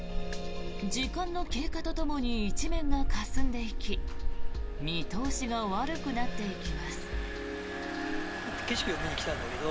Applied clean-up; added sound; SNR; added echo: none; Engine; -3 dB; none.